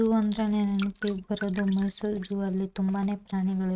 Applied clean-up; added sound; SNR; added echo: neural mask model RNNoise.